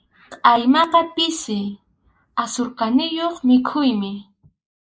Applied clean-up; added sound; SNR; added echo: neural mask model Resemble Enhance denoiser.